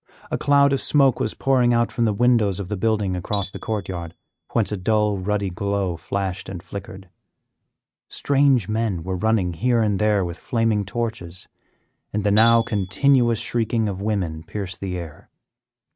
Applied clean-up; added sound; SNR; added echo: neural mask model RNNoise.